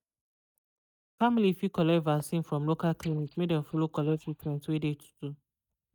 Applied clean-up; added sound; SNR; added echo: neural mask model DeepFilterNet 3.